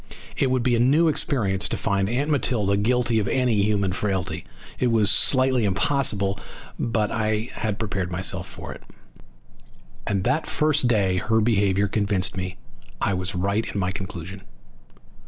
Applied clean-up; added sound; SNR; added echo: none; none; none; none.